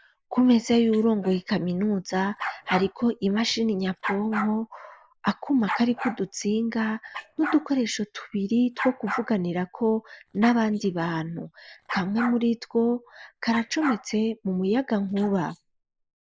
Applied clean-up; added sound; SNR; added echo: neural mask model Resemble Enhance denoiser.